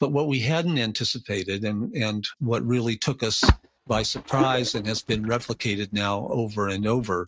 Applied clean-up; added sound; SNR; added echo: neural mask model RNNoise.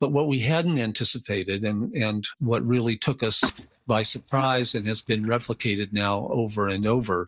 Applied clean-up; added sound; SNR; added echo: neural mask model DeepFilterNet 3.